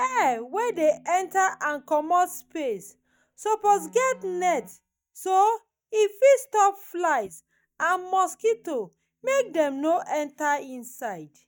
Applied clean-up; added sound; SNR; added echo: neural mask model DeepFilterNet 3.